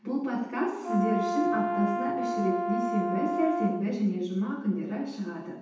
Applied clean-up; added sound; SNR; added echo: none; Brass instrument; 1 dB; reverberation time 0.9 s.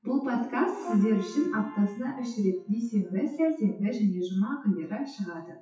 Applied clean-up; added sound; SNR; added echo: classical method WPE with log-MMSE.